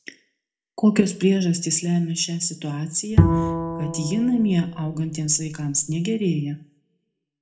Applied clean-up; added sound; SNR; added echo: none; Bowed string instrument; 0 dB; reverberation time 0.3 s.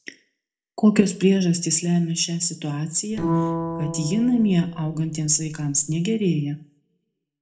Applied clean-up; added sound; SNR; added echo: neural separator model SepFormer DNS4.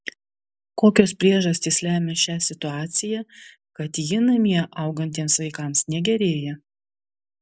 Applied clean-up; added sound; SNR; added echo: none; none; none; none.